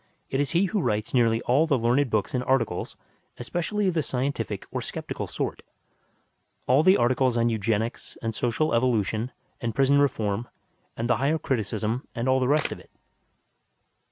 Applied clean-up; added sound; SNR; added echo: none; Camera; 15 dB; none.